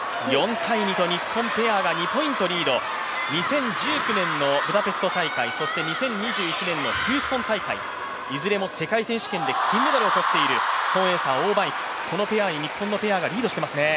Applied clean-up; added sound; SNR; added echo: none; Rattle + Drill; 15 dB; none.